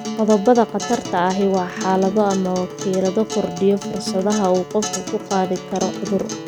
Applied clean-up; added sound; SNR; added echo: none; Acoustic guitar; 9 dB; none.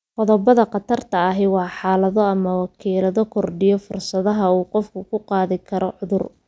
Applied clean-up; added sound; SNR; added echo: none; none; none; none.